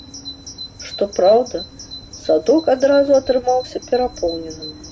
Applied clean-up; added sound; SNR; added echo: none; Bird vocalization, bird call, bird song; 17 dB; none.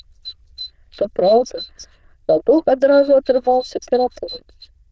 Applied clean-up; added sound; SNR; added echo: neural diffusion model UNIVERSE++.